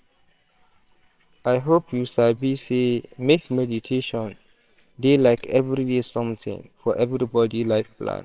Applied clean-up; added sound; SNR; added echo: neural separator model SepFormer WHAMR!.